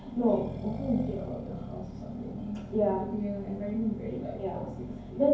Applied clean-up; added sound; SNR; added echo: none; Accelerating, revving, vroom; 11 dB; reverberation time 0.9 s.